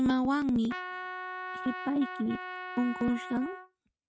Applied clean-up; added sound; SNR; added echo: neural mask model RNNoise.